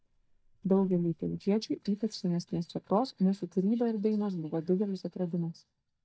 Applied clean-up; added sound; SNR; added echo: neural mask model DeepFilterNet 3.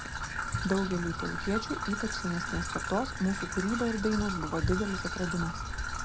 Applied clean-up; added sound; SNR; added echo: none; Trickle, dribble / Traffic noise, roadway noise; 2 dB; none.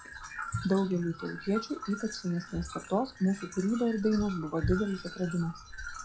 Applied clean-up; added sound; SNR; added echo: classical method log-MMSE.